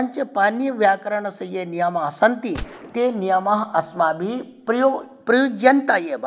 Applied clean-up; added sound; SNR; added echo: none; Gunshot, gunfire; 19 dB; none.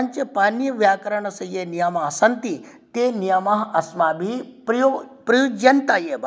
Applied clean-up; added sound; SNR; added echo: none; none; none; none.